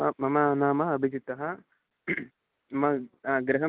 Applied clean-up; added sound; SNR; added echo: none; none; none; none.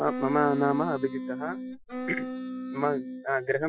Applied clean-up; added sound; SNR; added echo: classical method Wiener filter.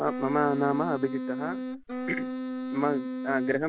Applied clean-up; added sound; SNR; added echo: none; Wind instrument, woodwind instrument; 4 dB; none.